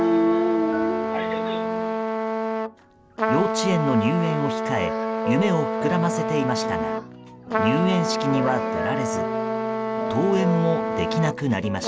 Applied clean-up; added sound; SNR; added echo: none; Trumpet; 1 dB; none.